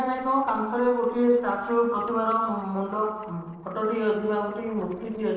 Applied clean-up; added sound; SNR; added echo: neural separator model SepFormer DNS4.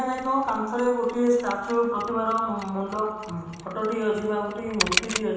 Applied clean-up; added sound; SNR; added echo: none; Mechanisms; 9 dB; reverberation time 1.1 s.